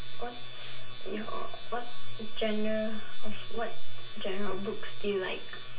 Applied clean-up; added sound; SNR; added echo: none; none; none; reverberation time 0.2 s.